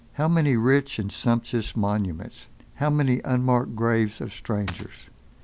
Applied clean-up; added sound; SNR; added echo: none; Coin (dropping); 11 dB; none.